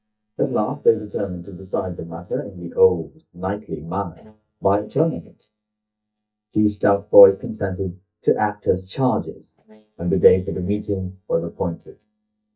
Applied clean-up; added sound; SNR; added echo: neural mask model DeepFilterNet 3.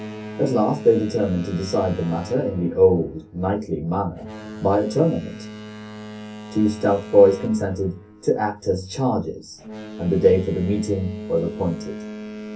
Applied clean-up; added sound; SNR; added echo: none; Boat, Water vehicle; 14 dB; reverberation time 0.3 s.